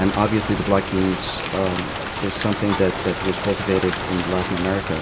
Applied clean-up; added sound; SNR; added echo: none; Rain; 4 dB; reverberation time 1.0 s.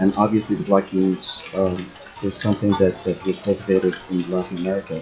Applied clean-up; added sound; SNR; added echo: classical method WPE with log-MMSE.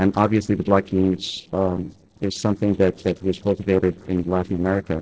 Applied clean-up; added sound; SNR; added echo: neural separator model SepFormer DNS4.